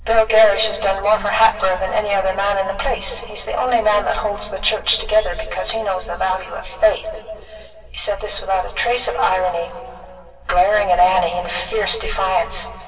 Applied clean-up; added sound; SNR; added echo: none; none; none; reverberation time 2.5 s.